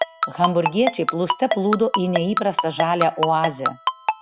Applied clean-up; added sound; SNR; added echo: none; Ringtone; 3 dB; none.